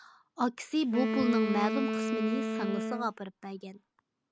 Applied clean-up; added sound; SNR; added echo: none; Wind instrument, woodwind instrument; 1 dB; none.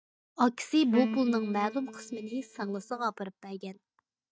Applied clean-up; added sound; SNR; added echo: neural mask model DeepFilterNet 3.